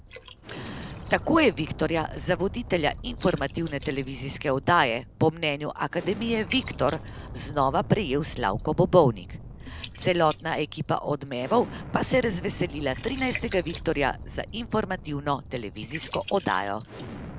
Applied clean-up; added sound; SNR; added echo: none; Liquid + Explosion; 13 dB; none.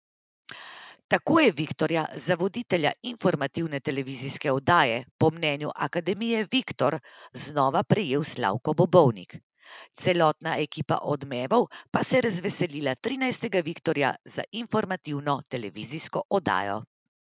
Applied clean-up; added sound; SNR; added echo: none; none; none; none.